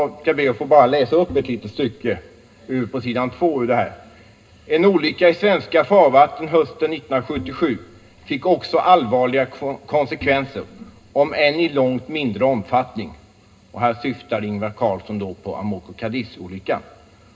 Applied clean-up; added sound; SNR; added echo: none; Bowed string instrument; 17 dB; reverberation time 0.2 s.